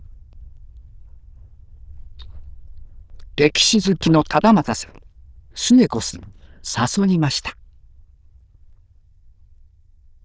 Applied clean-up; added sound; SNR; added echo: neural diffusion model UNIVERSE++.